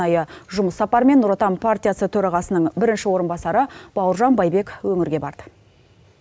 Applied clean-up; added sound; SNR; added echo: none; none; none; none.